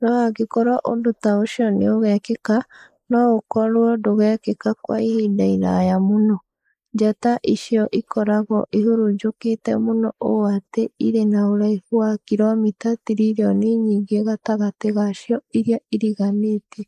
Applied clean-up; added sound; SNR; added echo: neural mask model Resemble Enhance denoiser.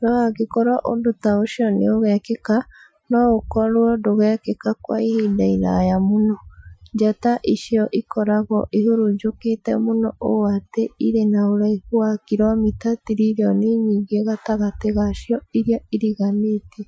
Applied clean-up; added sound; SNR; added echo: classical method Wiener filter.